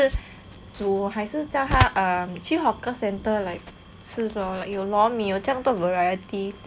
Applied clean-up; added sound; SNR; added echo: none; none; none; none.